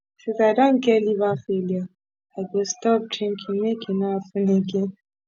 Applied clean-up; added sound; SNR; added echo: none; none; none; none.